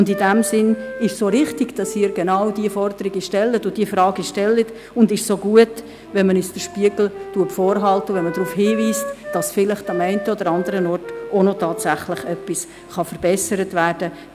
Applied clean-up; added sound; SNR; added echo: none; Wind instrument, woodwind instrument; 13 dB; none.